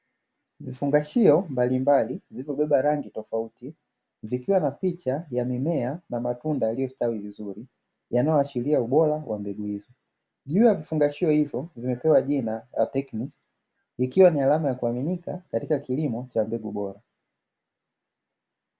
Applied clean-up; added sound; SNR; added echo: none; none; none; none.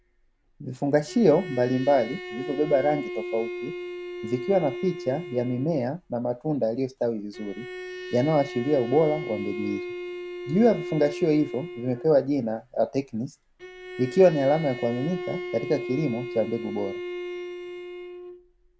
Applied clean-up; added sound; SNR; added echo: none; Bowed string instrument; 10 dB; none.